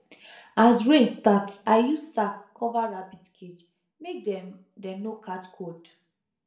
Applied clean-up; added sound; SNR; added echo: none; none; none; reverberation time 0.4 s.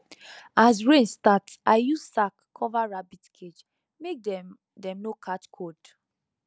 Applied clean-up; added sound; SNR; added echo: none; none; none; none.